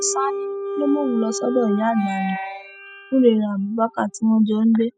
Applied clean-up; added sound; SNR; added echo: classical method spectral subtraction.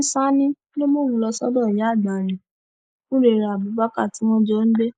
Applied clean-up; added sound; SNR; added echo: neural mask model Resemble Enhance denoiser.